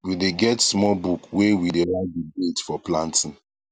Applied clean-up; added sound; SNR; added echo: none; none; none; none.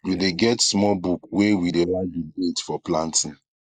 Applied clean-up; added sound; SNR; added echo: neural mask model Resemble Enhance denoiser.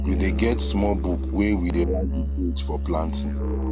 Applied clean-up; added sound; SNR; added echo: none; Musical instrument; -1 dB; none.